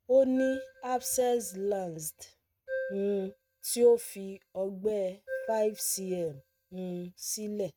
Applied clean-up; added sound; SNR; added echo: neural mask model RNNoise.